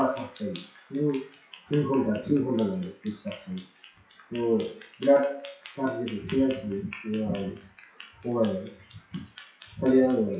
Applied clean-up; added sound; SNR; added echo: classical method WPE with log-MMSE.